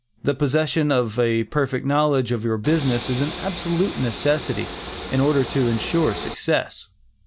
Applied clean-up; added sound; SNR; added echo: none; Train; 4 dB; none.